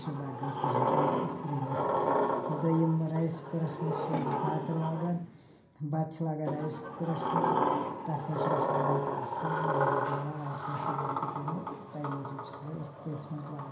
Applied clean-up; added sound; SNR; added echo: none; Sliding door; -2 dB; reverberation time 0.5 s.